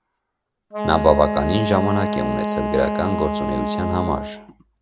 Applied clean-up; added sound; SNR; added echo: none; Wind instrument, woodwind instrument; 3 dB; none.